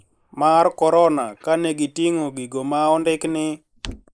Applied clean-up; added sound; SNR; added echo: neural mask model Resemble Enhance denoiser.